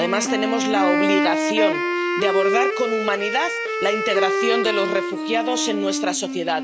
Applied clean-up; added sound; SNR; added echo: none; Wind instrument, woodwind instrument; -1 dB; none.